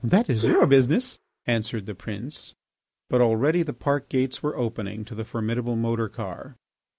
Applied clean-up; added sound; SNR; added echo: neural mask model Resemble Enhance denoiser.